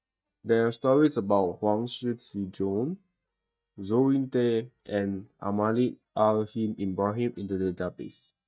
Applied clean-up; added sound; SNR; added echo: neural mask model DeepFilterNet 3.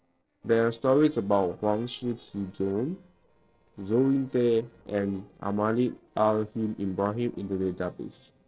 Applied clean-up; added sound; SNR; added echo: neural separator model SepFormer DNS4.